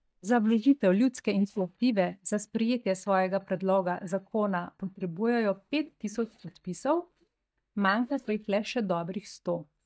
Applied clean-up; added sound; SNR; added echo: neural mask model DeepFilterNet 3.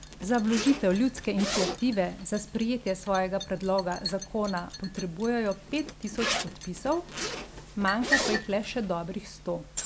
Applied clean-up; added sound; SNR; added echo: none; Zipper (clothing) + Liquid; 7 dB; none.